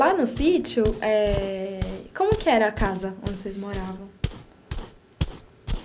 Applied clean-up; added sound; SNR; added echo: none; Walk, footsteps; 7 dB; none.